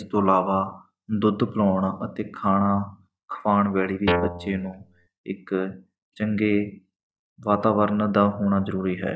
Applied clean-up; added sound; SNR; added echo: neural mask model DeepFilterNet 3.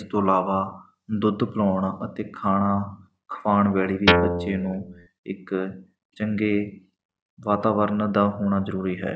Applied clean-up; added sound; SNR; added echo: none; Guitar; -2 dB; none.